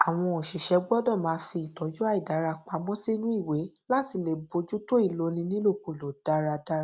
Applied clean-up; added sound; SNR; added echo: none; none; none; none.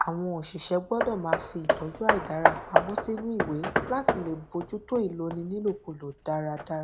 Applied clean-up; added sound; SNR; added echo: none; Hammer; -1 dB; none.